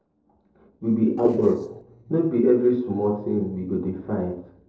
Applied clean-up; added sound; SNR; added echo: neural separator model SepFormer DNS4.